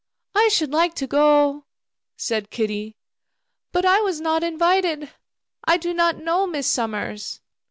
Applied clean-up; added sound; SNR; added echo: none; none; none; none.